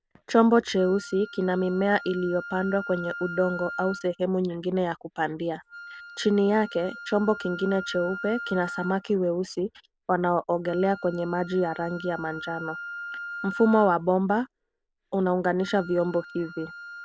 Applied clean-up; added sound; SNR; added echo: none; Wind instrument, woodwind instrument; 14 dB; none.